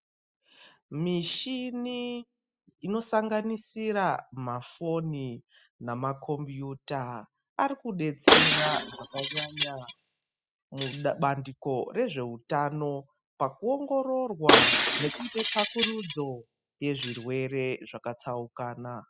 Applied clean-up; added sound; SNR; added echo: classical method spectral subtraction.